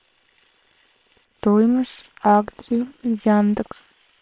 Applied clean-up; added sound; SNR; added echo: neural separator model SepFormer WHAM!.